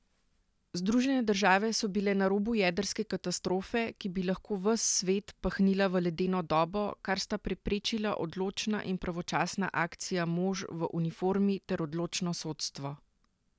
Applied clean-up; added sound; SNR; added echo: none; none; none; none.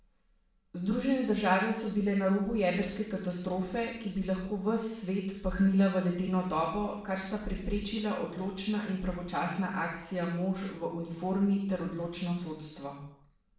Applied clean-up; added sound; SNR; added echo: none; none; none; reverberation time 0.6 s.